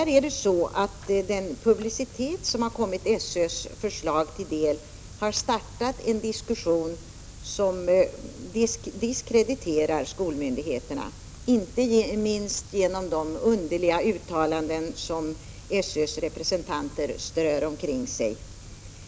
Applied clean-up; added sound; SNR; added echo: none; none; none; none.